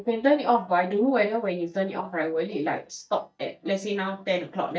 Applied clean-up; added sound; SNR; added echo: neural mask model DeepFilterNet 3.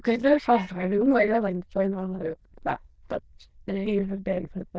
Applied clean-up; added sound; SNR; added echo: neural diffusion model UNIVERSE++.